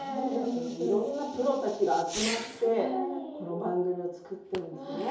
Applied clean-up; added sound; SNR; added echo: none; Fireworks; 13 dB; reverberation time 2.8 s.